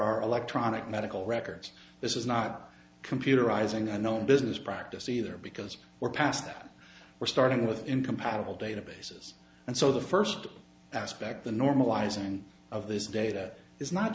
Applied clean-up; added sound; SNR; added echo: none; none; none; none.